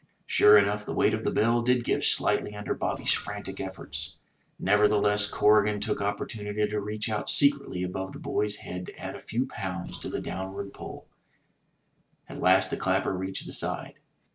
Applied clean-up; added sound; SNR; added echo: neural separator model SepFormer DNS4.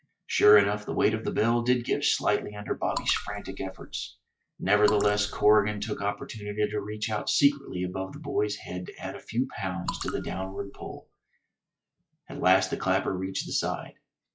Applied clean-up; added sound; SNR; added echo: classical method log-MMSE.